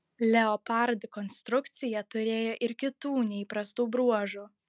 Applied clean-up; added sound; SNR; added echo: none; none; none; none.